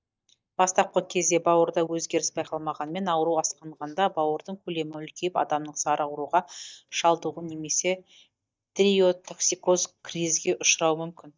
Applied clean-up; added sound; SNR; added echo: neural mask model DeepFilterNet 3.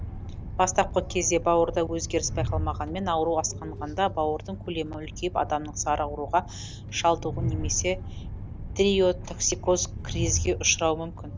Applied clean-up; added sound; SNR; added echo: none; Train; 7 dB; none.